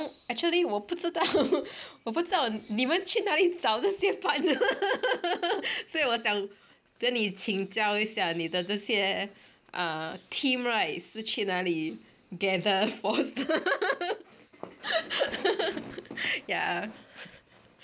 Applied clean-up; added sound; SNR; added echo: none; none; none; none.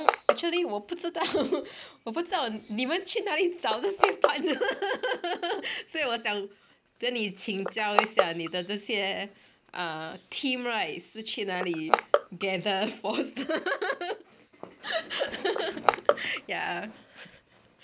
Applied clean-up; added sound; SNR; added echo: none; Crushing; 3 dB; none.